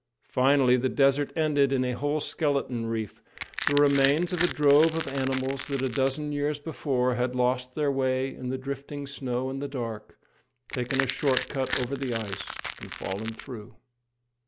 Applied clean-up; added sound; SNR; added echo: none; Crushing; 5 dB; none.